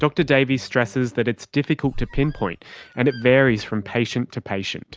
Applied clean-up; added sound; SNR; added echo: none; Squeak; 11 dB; none.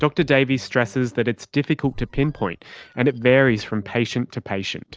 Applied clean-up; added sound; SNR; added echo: neural separator model SepFormer DNS4.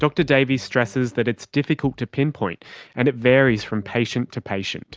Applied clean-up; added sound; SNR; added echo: none; none; none; none.